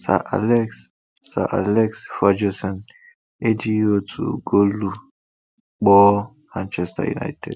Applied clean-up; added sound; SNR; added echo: none; none; none; none.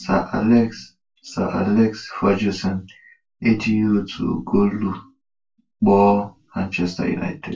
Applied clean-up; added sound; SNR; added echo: none; none; none; reverberation time 0.2 s.